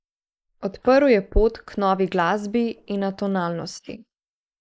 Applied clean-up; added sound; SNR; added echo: neural mask model Resemble Enhance denoiser.